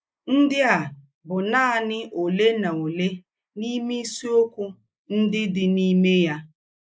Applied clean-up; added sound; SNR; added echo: neural mask model Resemble Enhance denoiser.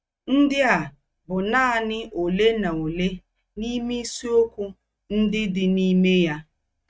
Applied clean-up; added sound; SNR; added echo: neural mask model RNNoise.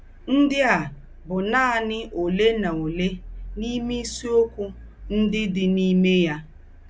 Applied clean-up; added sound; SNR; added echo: none; Accelerating, revving, vroom; 17 dB; none.